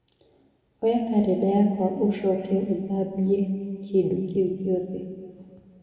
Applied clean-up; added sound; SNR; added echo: none; none; none; reverberation time 2.1 s.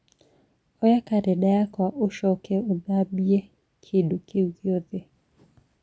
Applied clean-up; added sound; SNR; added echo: none; none; none; none.